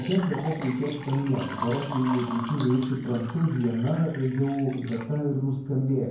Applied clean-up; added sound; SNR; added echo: none; Water / Liquid; 10 dB; reverberation time 0.9 s.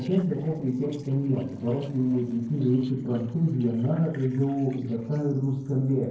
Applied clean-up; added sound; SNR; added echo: neural separator model SepFormer DNS4.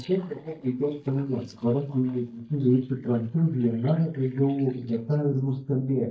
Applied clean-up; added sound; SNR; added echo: neural mask model DeepFilterNet 3.